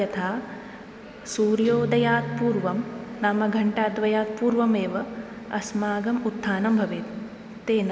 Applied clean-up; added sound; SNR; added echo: none; Guitar; 12 dB; none.